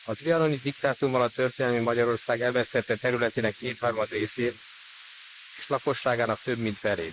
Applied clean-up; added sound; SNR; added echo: neural mask model Resemble Enhance denoiser.